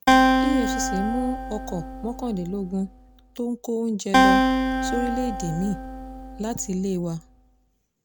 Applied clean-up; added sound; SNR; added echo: none; Acoustic guitar; -4 dB; none.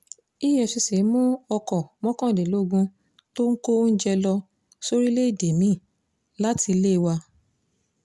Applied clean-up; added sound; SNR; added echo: none; none; none; none.